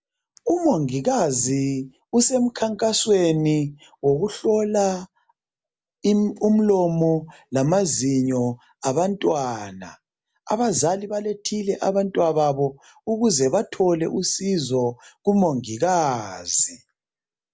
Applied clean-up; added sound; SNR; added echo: none; none; none; none.